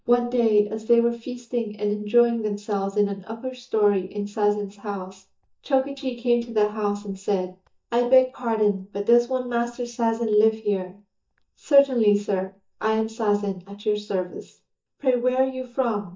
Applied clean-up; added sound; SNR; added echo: neural mask model DeepFilterNet 3.